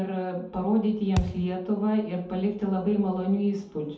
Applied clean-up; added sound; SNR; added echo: none; Thump, thud; 5 dB; reverberation time 0.6 s.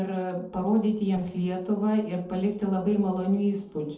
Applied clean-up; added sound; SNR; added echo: neural separator model SepFormer DNS4.